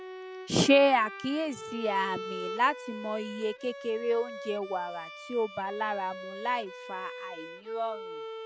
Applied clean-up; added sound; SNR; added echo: none; Bowed string instrument; 11 dB; none.